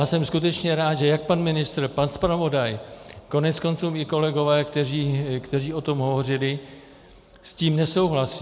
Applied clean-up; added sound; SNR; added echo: none; none; none; none.